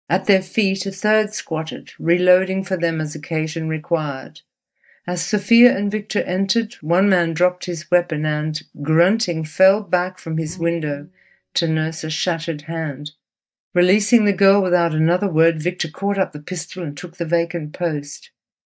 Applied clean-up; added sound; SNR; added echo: neural mask model DeepFilterNet 3.